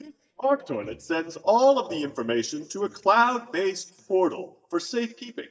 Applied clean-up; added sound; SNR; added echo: neural mask model DeepFilterNet 3.